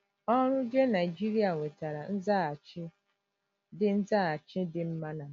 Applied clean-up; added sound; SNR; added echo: none; none; none; none.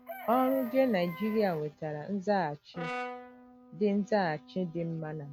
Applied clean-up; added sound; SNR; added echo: none; Chicken, rooster + Brass instrument; 13 dB; none.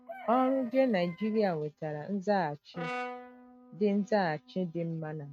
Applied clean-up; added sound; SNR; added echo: neural mask model RNNoise.